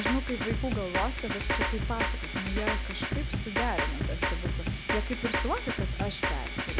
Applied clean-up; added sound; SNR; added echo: none; Drum kit; -5 dB; none.